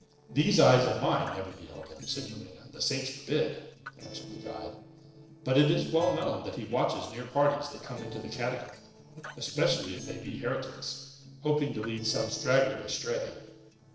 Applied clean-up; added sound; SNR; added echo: neural separator model SepFormer DNS4.